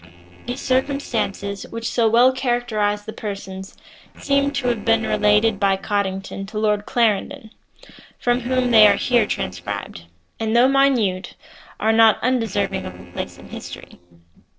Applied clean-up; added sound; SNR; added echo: neural separator model SepFormer DNS4.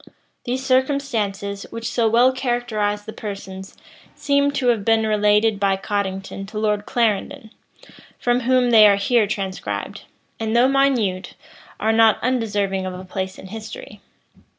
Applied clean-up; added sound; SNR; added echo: none; none; none; none.